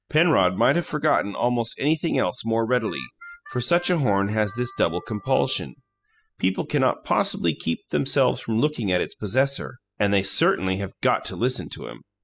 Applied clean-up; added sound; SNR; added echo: classical method spectral subtraction.